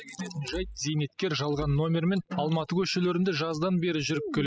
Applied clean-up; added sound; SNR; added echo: classical method spectral subtraction.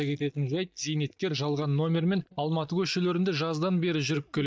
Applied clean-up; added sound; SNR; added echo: neural mask model DeepFilterNet 3.